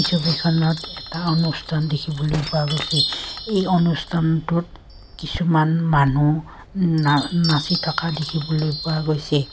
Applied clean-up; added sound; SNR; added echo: none; Chime; 10 dB; none.